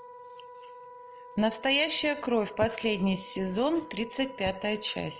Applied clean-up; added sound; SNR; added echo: none; Wind instrument, woodwind instrument; 17 dB; none.